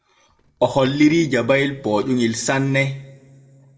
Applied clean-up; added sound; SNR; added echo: neural separator model SepFormer DNS4.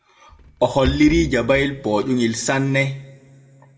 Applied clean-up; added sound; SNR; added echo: none; Rattle / Breathing; 12 dB; reverberation time 0.8 s.